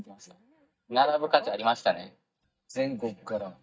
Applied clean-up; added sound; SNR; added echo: neural mask model DeepFilterNet 3.